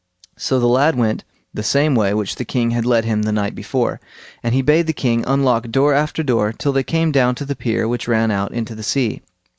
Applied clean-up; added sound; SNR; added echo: none; none; none; none.